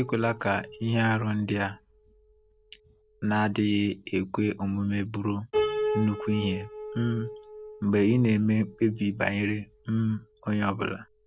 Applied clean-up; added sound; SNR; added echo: none; Piano; 10 dB; none.